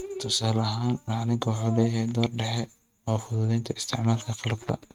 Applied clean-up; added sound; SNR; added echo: neural mask model RNNoise.